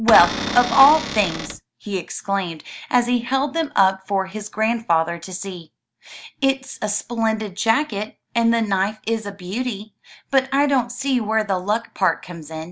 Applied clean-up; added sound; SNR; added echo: none; Cupboard open or close / Door; 5 dB; none.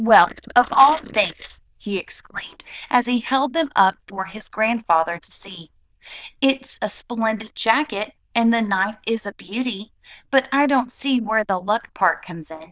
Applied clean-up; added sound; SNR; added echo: neural diffusion model UNIVERSE++.